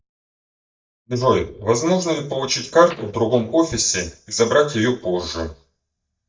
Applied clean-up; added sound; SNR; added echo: neural mask model DeepFilterNet 3.